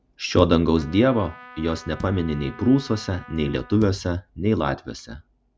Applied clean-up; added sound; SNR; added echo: none; Bass drum + Trumpet; 19 dB; none.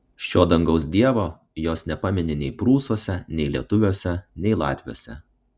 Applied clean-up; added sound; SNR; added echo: none; none; none; none.